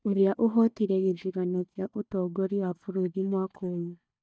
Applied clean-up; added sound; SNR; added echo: neural mask model DeepFilterNet 3.